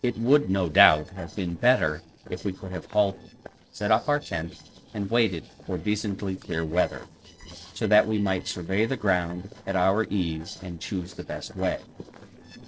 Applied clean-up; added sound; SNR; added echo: neural separator model SepFormer DNS4.